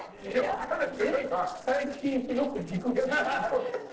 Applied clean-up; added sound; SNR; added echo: neural separator model SepFormer DNS4.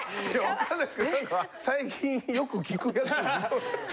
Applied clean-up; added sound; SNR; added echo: none; none; none; none.